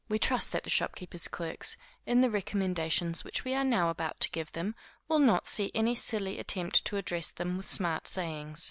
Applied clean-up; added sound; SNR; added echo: none; none; none; none.